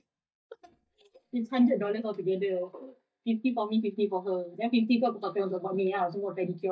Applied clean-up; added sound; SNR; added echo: neural mask model DeepFilterNet 3.